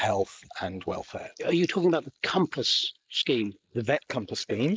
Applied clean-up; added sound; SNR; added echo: neural mask model Resemble Enhance denoiser.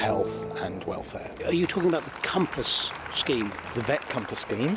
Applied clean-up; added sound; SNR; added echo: none; Applause; 9 dB; none.